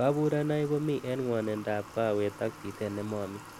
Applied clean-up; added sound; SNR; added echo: none; Water tap, faucet / Water; 17 dB; none.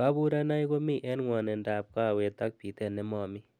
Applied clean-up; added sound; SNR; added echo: none; none; none; none.